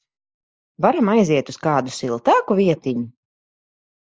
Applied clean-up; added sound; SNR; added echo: neural mask model Resemble Enhance denoiser.